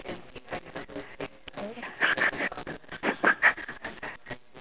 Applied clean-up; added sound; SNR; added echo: none; none; none; none.